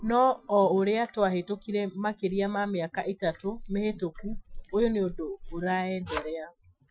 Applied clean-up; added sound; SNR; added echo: classical method Wiener filter.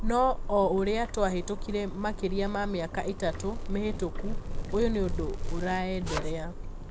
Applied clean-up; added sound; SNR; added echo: none; Zipper (clothing); 3 dB; none.